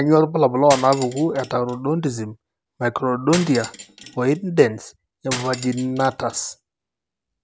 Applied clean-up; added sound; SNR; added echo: none; Cutlery, silverware; 13 dB; none.